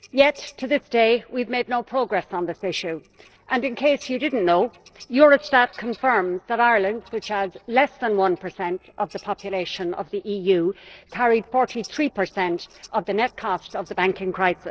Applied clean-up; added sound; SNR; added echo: neural separator model SepFormer DNS4.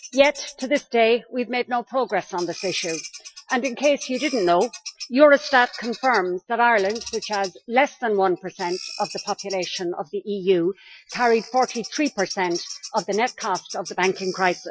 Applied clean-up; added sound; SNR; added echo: classical method Wiener filter.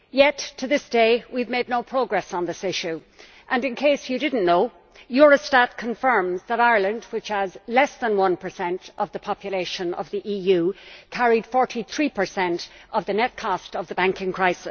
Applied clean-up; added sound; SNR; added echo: none; none; none; none.